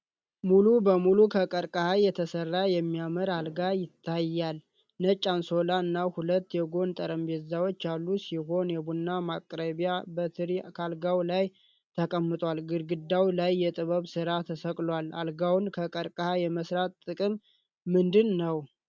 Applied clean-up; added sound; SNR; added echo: none; none; none; none.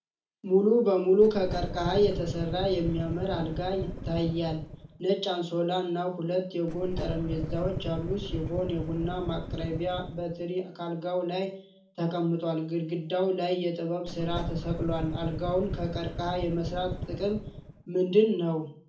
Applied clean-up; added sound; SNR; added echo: none; Engine starting / Car; 6 dB; reverberation time 0.4 s.